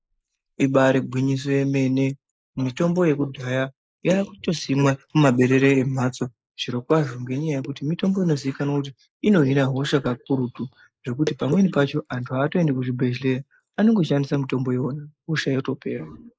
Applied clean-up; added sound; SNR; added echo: neural mask model Resemble Enhance denoiser.